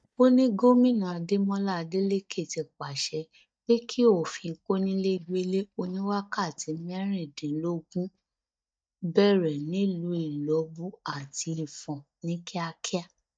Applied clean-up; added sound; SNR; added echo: neural mask model DeepFilterNet 3.